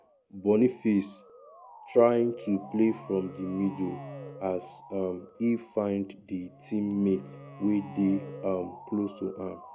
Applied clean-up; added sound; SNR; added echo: none; Motor vehicle (road) / Siren + Bowed string instrument; 17 dB; none.